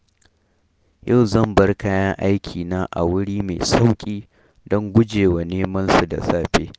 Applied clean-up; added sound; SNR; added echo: none; none; none; none.